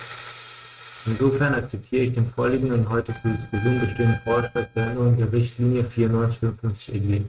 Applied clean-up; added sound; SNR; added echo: neural mask model RNNoise.